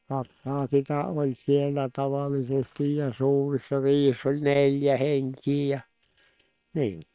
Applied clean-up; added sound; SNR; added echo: neural separator model SepFormer WHAM!.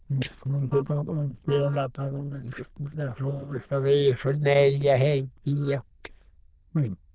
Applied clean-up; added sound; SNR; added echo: neural diffusion model UNIVERSE++.